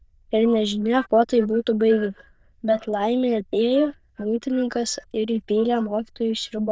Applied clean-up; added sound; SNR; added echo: neural diffusion model UNIVERSE++.